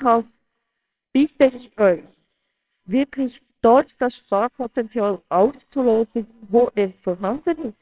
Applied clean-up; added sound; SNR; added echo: neural separator model SepFormer WHAMR!.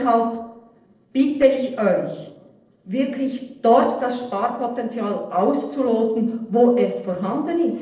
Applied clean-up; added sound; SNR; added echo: neural separator model SepFormer DNS4.